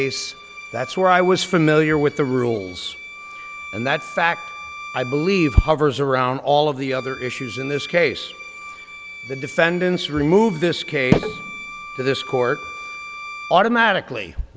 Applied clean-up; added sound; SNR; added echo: none; Bowed string instrument; 15 dB; none.